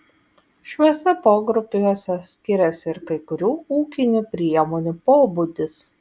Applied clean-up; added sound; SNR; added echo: none; none; none; none.